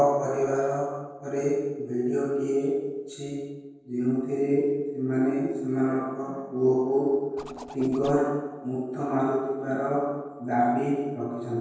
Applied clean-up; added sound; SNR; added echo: neural separator model SepFormer DNS4.